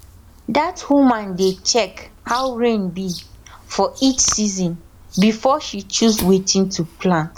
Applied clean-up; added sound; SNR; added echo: none; Bird vocalization, bird call, bird song + Fire; 17 dB; none.